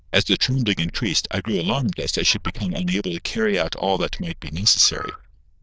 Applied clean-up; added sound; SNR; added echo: neural diffusion model UNIVERSE++.